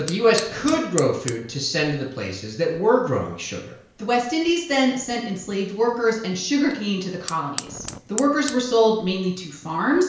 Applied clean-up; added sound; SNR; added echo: none; Fire; 17 dB; reverberation time 0.5 s.